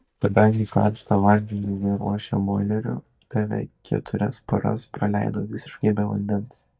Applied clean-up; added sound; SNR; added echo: neural mask model DeepFilterNet 3.